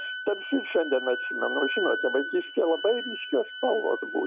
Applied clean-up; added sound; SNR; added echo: none; Wind instrument, woodwind instrument; 7 dB; none.